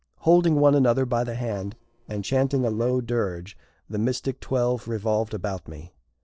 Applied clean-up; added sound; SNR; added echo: neural separator model SepFormer DNS4.